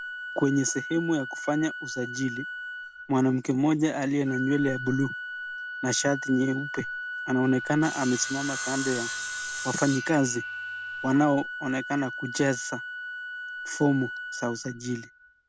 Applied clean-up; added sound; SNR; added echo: none; Organ + Sawing; 8 dB; none.